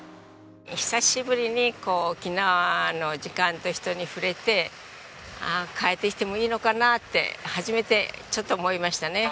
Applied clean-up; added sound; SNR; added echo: none; none; none; none.